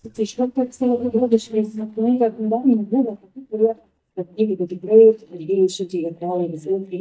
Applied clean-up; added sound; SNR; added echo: neural mask model DeepFilterNet 3.